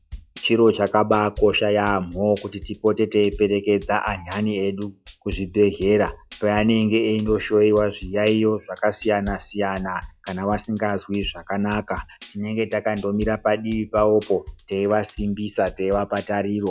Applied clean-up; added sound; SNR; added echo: classical method log-MMSE.